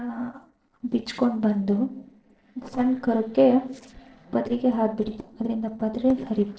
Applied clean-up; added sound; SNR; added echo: neural separator model SepFormer DNS4.